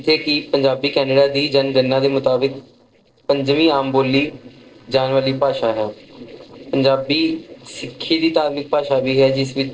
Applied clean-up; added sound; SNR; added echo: neural separator model SepFormer DNS4.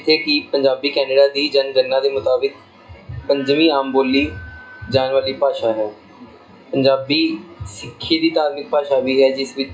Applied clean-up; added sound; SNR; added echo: classical method WPE with log-MMSE.